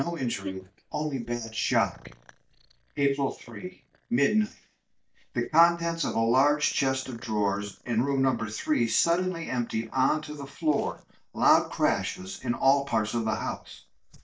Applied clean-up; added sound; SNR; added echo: neural mask model DeepFilterNet 3.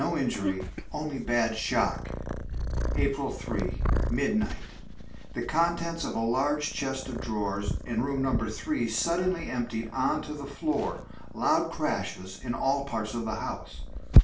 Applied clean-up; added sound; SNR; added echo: none; Purr; 2 dB; reverberation time 0.3 s.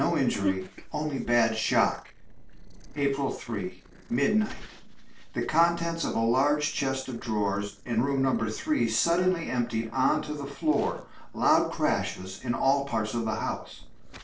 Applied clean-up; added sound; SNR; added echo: neural separator model SepFormer DNS4.